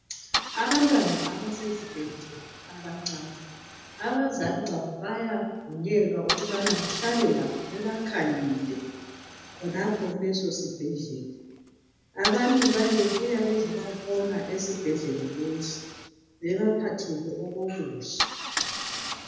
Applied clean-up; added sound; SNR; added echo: none; Idling / Engine starting / Car; 8 dB; reverberation time 1.0 s.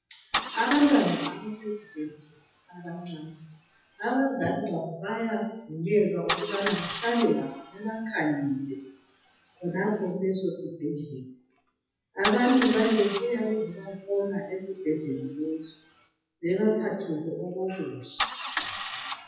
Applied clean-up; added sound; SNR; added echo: classical method WPE with log-MMSE.